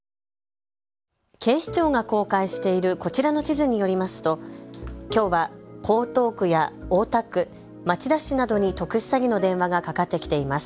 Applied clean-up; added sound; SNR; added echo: none; none; none; none.